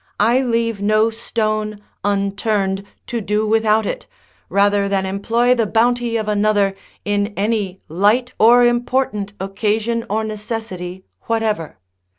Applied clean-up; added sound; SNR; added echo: none; none; none; none.